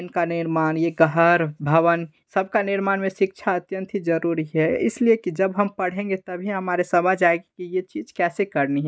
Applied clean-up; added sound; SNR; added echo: none; none; none; none.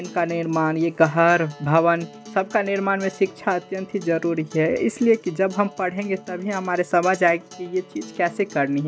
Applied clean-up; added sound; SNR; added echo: none; Acoustic guitar; 20 dB; none.